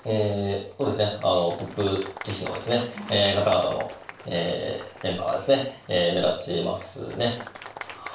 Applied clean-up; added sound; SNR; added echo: none; Applause; 17 dB; reverberation time 0.4 s.